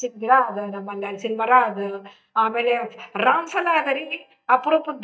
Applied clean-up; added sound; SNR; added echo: neural mask model DeepFilterNet 3.